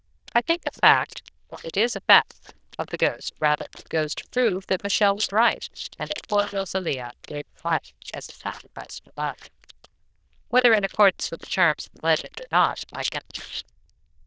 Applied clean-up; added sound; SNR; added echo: neural diffusion model UNIVERSE++.